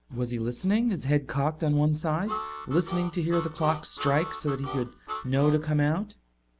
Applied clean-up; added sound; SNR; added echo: none; Harmonica; 10 dB; none.